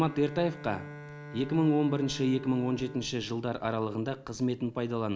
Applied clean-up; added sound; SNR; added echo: none; Bowed string instrument; 15 dB; none.